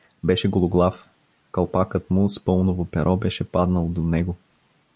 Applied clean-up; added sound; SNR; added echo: none; none; none; none.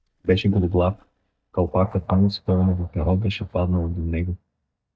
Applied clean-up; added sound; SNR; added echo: neural mask model DeepFilterNet 3.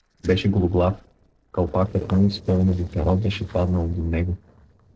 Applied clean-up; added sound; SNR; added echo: neural separator model SepFormer DNS4.